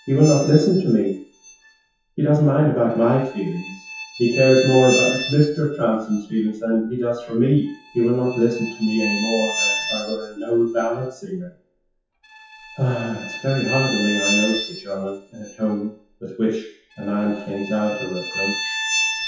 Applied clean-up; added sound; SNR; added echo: classical method WPE with log-MMSE.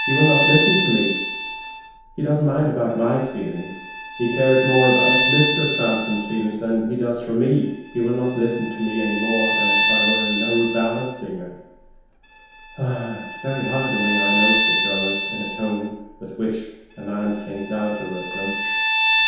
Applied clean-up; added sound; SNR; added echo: none; Bowed string instrument; 1 dB; reverberation time 0.9 s.